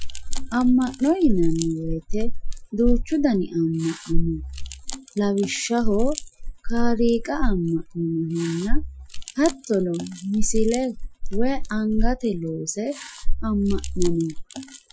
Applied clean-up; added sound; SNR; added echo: classical method Wiener filter.